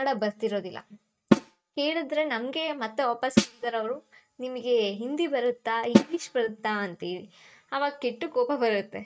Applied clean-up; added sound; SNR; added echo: neural mask model RNNoise.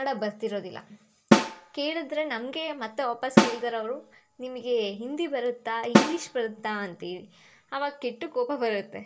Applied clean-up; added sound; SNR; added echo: none; Snare drum; -3 dB; none.